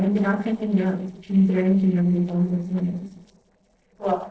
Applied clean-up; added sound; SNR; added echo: neural separator model SepFormer DNS4.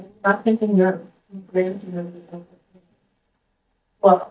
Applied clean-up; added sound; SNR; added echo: neural mask model DeepFilterNet 3.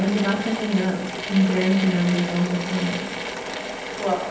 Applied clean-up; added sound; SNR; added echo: none; Drill / Mechanisms; 7 dB; reverberation time 0.9 s.